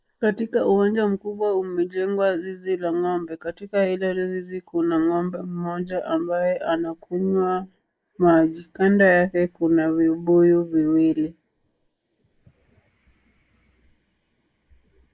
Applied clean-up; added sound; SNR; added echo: neural mask model Resemble Enhance denoiser.